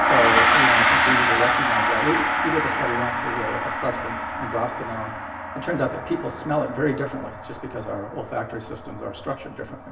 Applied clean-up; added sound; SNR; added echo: none; Gong; -4 dB; reverberation time 0.9 s.